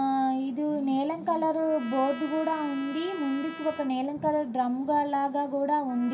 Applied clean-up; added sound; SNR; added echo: none; Trumpet; 18 dB; reverberation time 0.3 s.